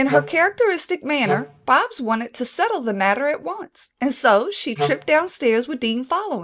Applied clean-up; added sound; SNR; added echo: none; Wind instrument, woodwind instrument; 5 dB; none.